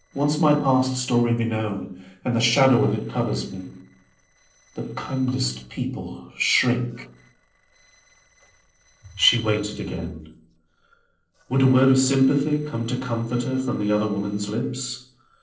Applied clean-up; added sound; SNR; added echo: neural separator model SepFormer DNS4.